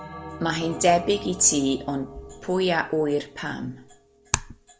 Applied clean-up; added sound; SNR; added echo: none; Bell; 16 dB; none.